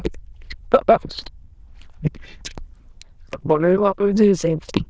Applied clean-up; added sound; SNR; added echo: neural diffusion model UNIVERSE++.